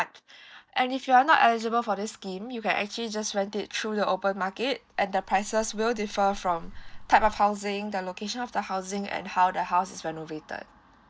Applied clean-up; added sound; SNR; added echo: neural mask model DeepFilterNet 3.